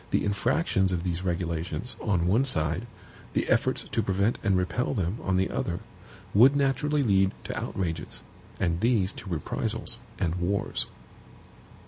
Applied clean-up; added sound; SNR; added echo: none; none; none; none.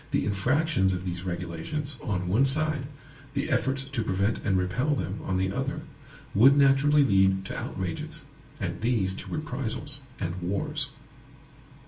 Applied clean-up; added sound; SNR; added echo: none; none; none; reverberation time 0.3 s.